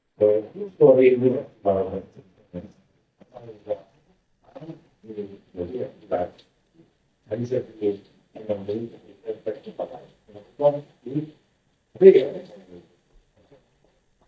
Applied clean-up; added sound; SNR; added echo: neural mask model DeepFilterNet 3.